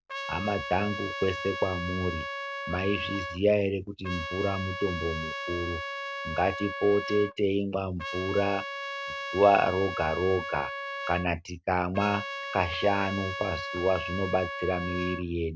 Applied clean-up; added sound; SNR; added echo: none; Trumpet; 7 dB; none.